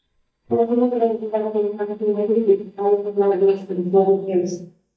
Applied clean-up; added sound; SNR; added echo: neural mask model DeepFilterNet 3.